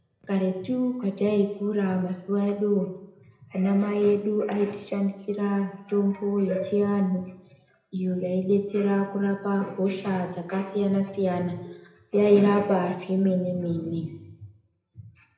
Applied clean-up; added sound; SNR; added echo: none; none; none; reverberation time 0.8 s.